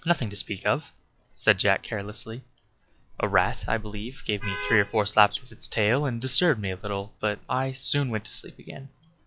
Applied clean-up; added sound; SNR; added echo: classical method log-MMSE.